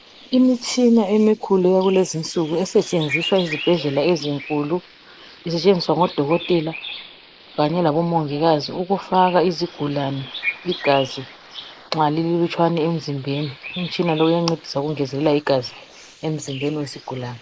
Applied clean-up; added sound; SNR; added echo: neural mask model Resemble Enhance denoiser.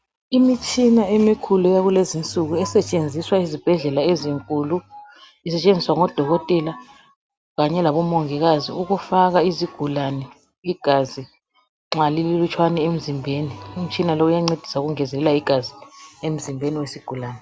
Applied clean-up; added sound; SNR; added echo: none; none; none; none.